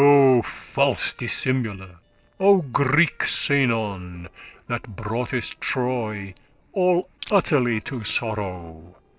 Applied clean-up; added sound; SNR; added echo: neural separator model SepFormer DNS4.